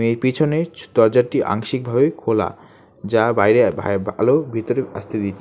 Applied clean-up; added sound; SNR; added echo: none; none; none; none.